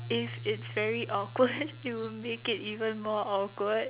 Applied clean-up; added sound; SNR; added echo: none; Piano; 14 dB; none.